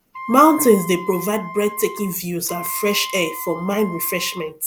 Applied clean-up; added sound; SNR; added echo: none; Wind instrument, woodwind instrument; 13 dB; none.